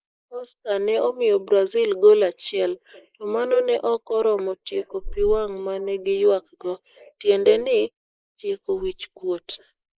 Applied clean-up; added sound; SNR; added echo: neural mask model Resemble Enhance denoiser.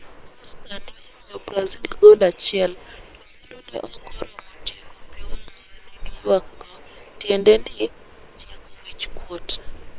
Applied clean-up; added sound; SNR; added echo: neural separator model SepFormer WHAM!.